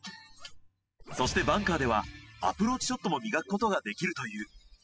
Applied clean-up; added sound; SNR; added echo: classical method spectral subtraction.